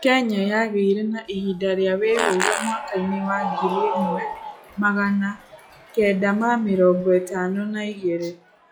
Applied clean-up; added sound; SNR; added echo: classical method log-MMSE.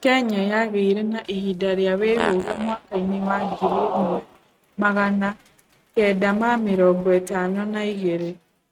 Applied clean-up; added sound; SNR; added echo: neural mask model RNNoise.